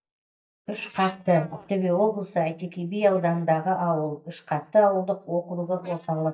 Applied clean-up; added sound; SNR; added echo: neural mask model DeepFilterNet 3.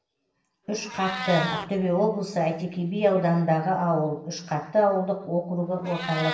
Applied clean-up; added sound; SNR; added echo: none; Meow; 13 dB; reverberation time 0.9 s.